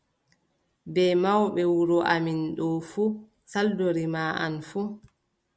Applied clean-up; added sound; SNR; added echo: none; none; none; none.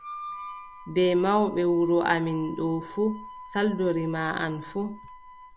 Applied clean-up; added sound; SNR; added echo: none; Harmonica; 15 dB; none.